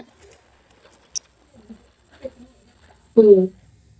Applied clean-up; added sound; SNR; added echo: neural mask model DeepFilterNet 3.